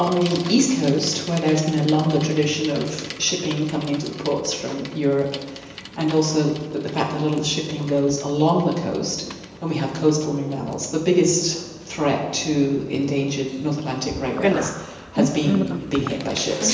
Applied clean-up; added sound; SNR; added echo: none; Bicycle; 11 dB; reverberation time 1.0 s.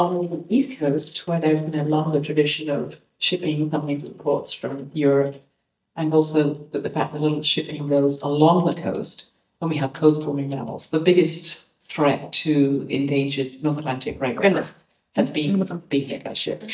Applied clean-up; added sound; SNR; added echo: neural mask model DeepFilterNet 3.